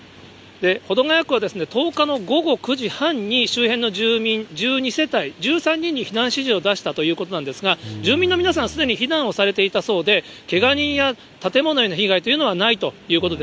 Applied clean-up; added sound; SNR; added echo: none; none; none; none.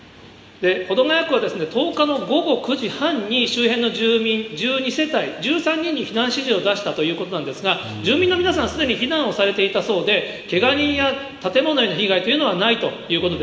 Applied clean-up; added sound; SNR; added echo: none; none; none; reverberation time 1.7 s.